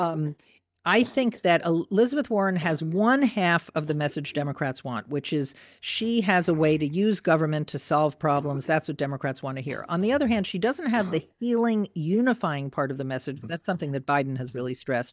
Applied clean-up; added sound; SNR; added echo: neural mask model DeepFilterNet 3.